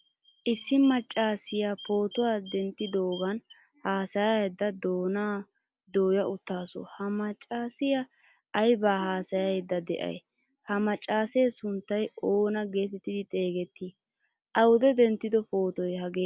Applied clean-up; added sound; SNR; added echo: none; none; none; none.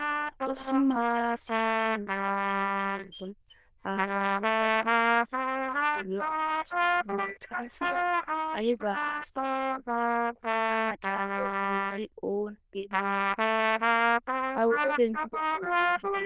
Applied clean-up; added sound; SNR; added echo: neural diffusion model UNIVERSE++.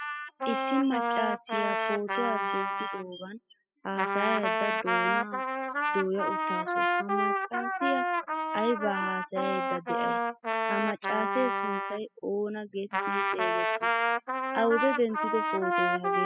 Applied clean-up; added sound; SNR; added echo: classical method spectral subtraction.